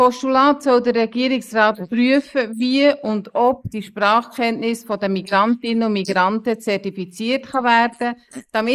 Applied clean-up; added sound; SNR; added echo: neural mask model Resemble Enhance denoiser.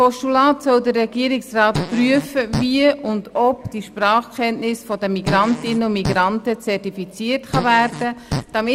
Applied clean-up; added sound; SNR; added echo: none; Fart; 8 dB; none.